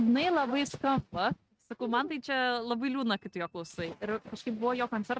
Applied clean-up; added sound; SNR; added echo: neural mask model RNNoise.